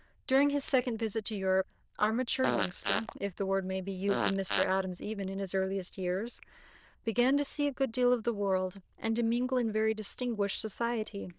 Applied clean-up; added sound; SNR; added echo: neural diffusion model UNIVERSE++.